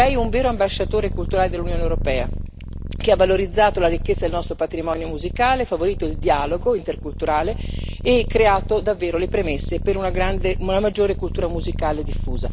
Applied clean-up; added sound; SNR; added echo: none; Purr; 5 dB; none.